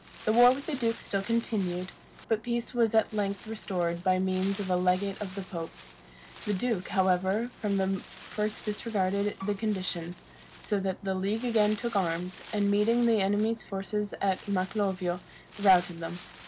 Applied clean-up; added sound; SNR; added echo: none; Wind + Bowed string instrument; 20 dB; none.